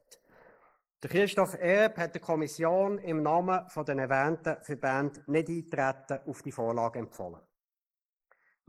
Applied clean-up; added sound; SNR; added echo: neural mask model Resemble Enhance denoiser.